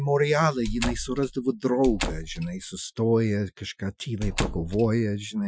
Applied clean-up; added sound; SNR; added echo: classical method Wiener filter.